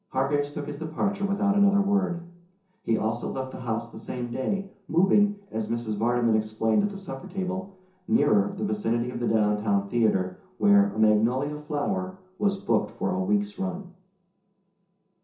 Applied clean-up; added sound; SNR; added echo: none; none; none; reverberation time 0.6 s.